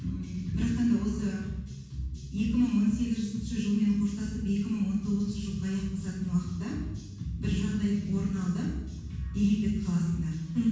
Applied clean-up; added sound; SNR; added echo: none; none; none; reverberation time 1.2 s.